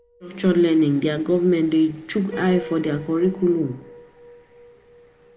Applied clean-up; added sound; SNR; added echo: none; Piano; 20 dB; none.